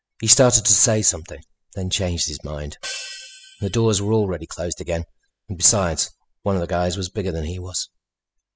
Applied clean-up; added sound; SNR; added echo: classical method spectral subtraction.